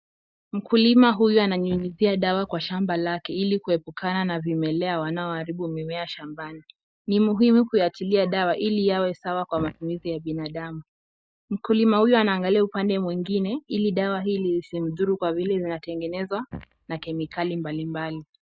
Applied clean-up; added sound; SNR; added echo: neural mask model DeepFilterNet 3.